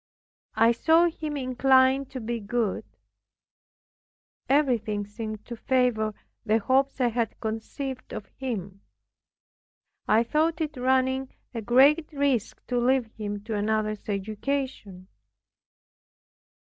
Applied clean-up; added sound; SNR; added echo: none; none; none; none.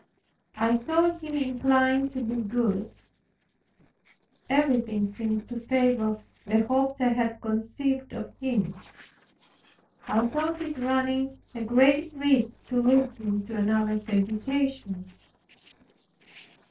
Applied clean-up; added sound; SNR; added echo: neural separator model SepFormer DNS4.